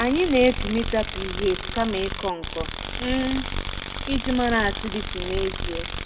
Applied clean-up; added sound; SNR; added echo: none; Tools; 2 dB; reverberation time 0.9 s.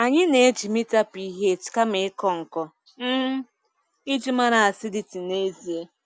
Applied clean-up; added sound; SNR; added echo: none; none; none; none.